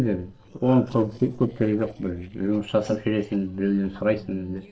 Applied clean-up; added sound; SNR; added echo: neural separator model SepFormer DNS4.